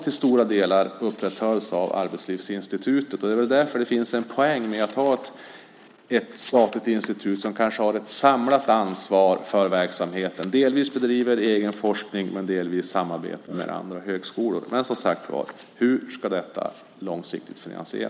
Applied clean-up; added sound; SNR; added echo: neural mask model Resemble Enhance denoiser.